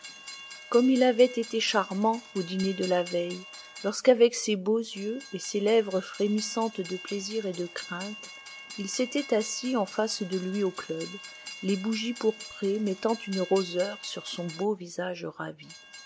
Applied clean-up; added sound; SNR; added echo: none; Train; 16 dB; none.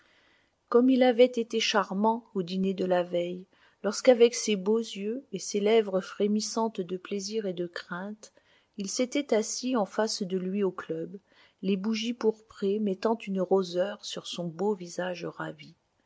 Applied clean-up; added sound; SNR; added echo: none; none; none; none.